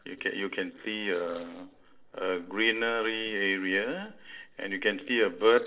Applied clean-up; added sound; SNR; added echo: neural separator model SepFormer DNS4.